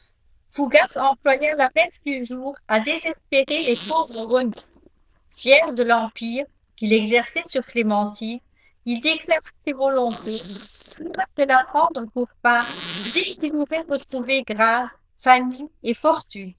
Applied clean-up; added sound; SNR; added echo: neural diffusion model UNIVERSE++.